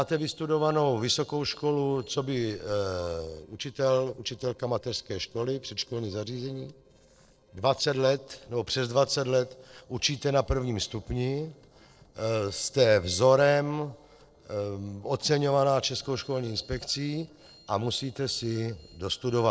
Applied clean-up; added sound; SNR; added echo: neural separator model SepFormer DNS4.